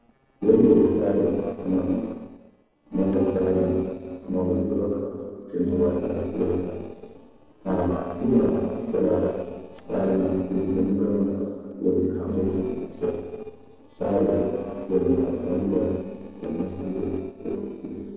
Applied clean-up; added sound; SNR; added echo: neural separator model SepFormer DNS4.